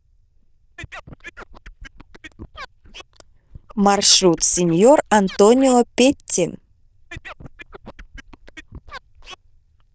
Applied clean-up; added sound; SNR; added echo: neural diffusion model UNIVERSE++.